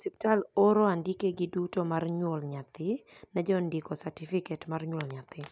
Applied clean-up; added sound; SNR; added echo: none; none; none; none.